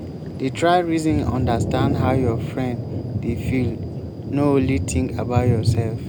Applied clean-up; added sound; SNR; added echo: none; Thunder; 1 dB; none.